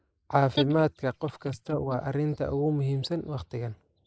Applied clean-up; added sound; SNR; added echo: neural mask model Resemble Enhance denoiser.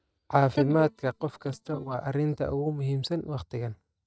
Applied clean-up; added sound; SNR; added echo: neural mask model DeepFilterNet 3.